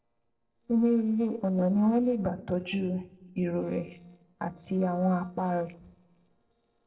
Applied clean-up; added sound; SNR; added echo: neural separator model SepFormer DNS4.